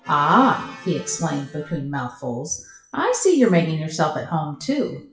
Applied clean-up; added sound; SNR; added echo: classical method WPE with log-MMSE.